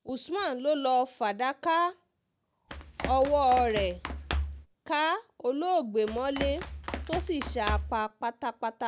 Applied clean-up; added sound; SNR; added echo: none; Run; 6 dB; none.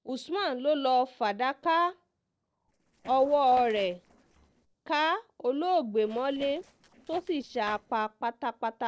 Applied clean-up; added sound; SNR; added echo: neural separator model SepFormer DNS4.